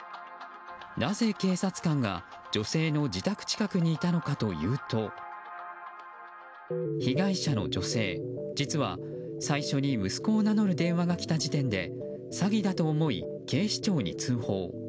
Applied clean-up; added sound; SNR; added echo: none; none; none; none.